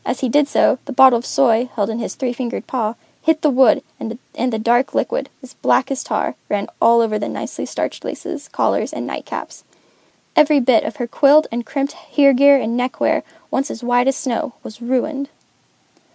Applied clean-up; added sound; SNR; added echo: none; none; none; none.